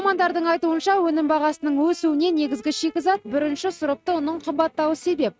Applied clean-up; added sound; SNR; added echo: neural mask model RNNoise.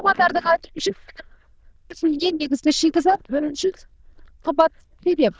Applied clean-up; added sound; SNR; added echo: neural diffusion model UNIVERSE++.